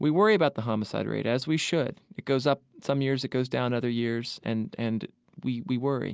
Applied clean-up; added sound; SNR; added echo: none; none; none; none.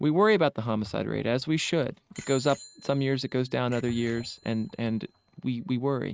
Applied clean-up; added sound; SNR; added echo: neural mask model RNNoise.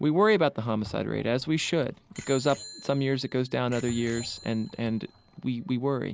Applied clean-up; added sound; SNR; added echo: none; Bicycle bell + Liquid; 19 dB; none.